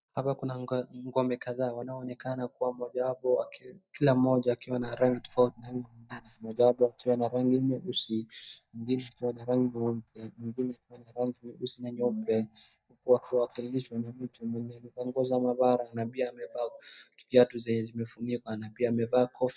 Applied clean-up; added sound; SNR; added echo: neural mask model DeepFilterNet 3.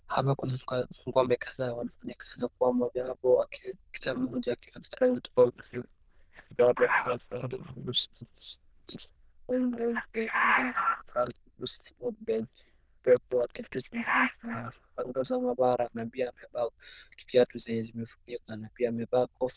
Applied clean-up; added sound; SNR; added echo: neural diffusion model UNIVERSE++.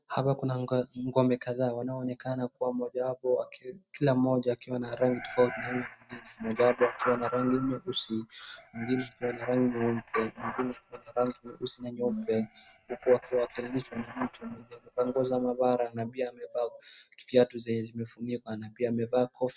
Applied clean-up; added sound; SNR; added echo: neural mask model RNNoise.